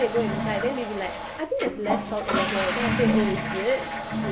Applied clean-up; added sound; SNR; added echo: none; Toilet flush / Water; -1 dB; none.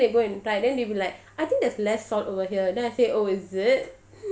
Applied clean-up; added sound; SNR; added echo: none; none; none; none.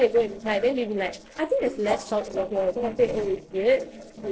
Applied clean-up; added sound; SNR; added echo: neural separator model SepFormer DNS4.